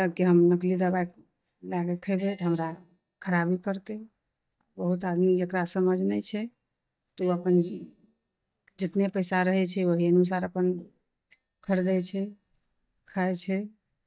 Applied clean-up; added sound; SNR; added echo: neural mask model DeepFilterNet 3.